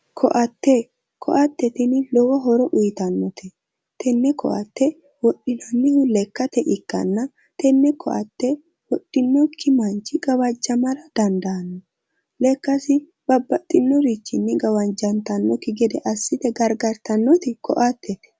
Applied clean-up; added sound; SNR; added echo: none; none; none; none.